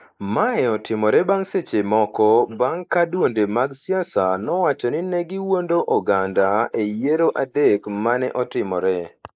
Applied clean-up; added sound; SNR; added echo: neural mask model Resemble Enhance denoiser.